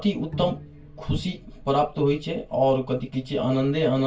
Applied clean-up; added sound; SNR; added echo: none; Bowed string instrument; 16 dB; reverberation time 0.2 s.